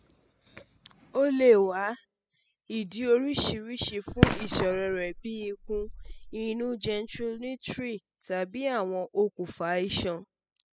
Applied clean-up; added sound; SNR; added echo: classical method spectral subtraction.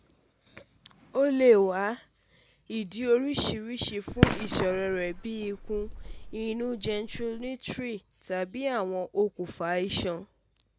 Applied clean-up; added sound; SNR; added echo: none; Fireworks; 3 dB; none.